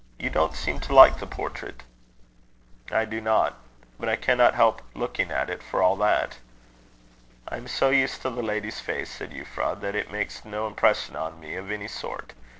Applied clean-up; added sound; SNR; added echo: neural separator model SepFormer DNS4.